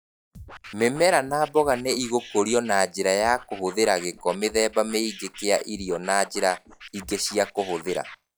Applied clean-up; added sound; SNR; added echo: classical method log-MMSE.